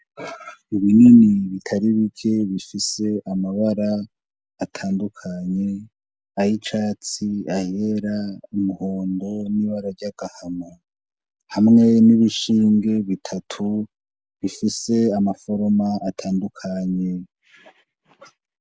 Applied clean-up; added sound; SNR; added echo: none; none; none; none.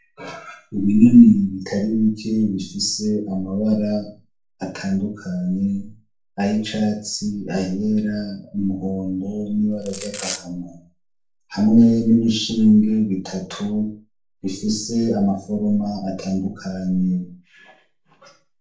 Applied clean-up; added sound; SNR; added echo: neural separator model SepFormer DNS4.